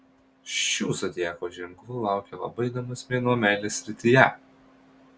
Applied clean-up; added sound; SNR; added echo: none; none; none; none.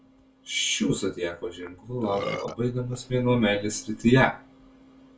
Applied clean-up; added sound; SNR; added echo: none; Burping, eructation; 15 dB; reverberation time 0.2 s.